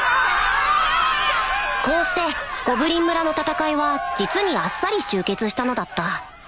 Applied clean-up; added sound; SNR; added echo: none; none; none; none.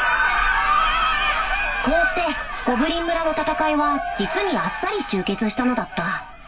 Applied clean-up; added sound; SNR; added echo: none; none; none; reverberation time 0.2 s.